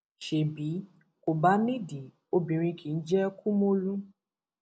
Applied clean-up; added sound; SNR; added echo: none; none; none; none.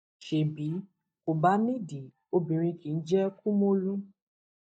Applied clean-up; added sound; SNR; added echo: neural mask model DeepFilterNet 3.